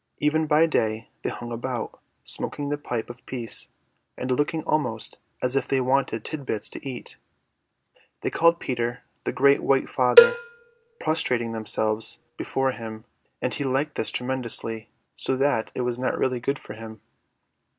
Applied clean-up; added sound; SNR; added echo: none; Cowbell; -3 dB; none.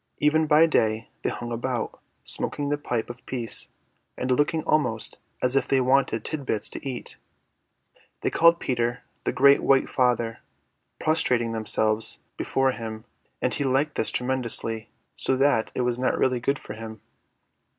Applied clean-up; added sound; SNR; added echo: none; none; none; none.